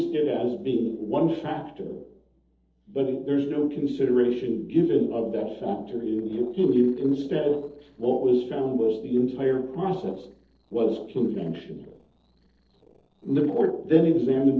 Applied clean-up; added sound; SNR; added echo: neural separator model SepFormer DNS4.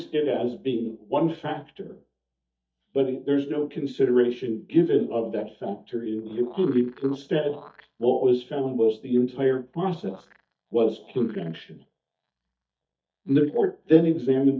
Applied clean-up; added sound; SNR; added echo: neural mask model DeepFilterNet 3.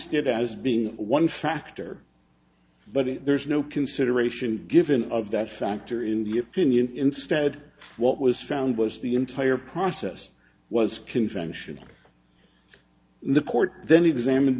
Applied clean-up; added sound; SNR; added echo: none; none; none; none.